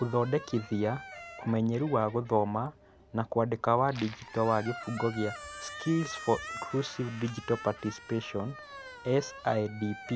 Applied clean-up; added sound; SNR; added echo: none; Squeak; 14 dB; none.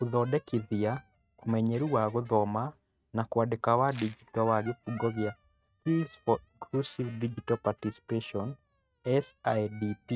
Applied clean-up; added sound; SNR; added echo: neural mask model RNNoise.